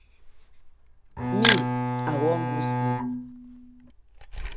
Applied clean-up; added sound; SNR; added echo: none; Camera + Bowed string instrument; -4 dB; none.